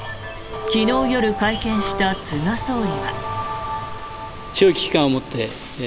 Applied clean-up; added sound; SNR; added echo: none; Brass instrument + Ocean; 10 dB; none.